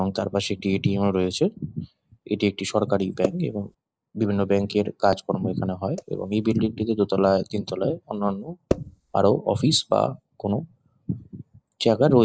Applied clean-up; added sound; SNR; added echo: neural mask model Resemble Enhance denoiser.